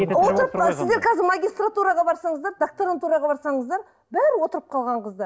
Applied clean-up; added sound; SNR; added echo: none; none; none; none.